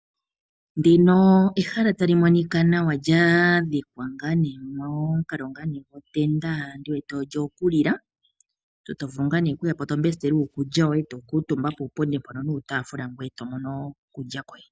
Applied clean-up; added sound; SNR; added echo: none; none; none; none.